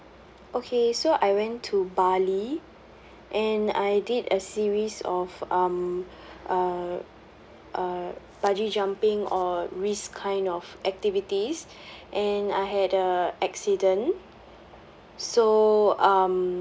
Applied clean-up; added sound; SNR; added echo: none; none; none; none.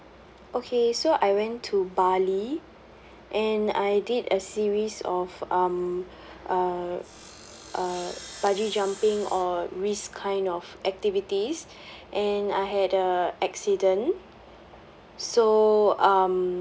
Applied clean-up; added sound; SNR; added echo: none; Sawing; 19 dB; none.